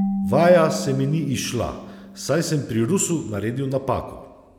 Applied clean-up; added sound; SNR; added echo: none; Marimba, xylophone / Wood; 9 dB; none.